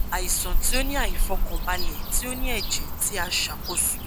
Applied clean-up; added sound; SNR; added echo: none; Cricket / Bird; -4 dB; none.